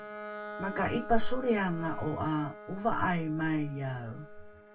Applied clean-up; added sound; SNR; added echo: none; Bowed string instrument; 14 dB; reverberation time 0.2 s.